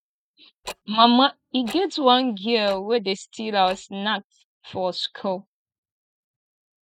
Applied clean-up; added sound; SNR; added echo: neural mask model RNNoise.